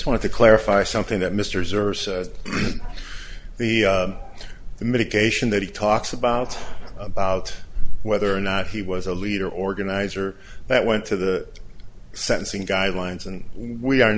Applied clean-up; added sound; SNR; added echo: none; none; none; none.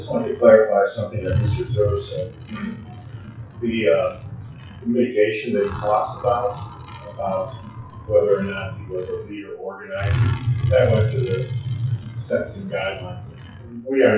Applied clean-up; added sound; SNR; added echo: classical method WPE with log-MMSE.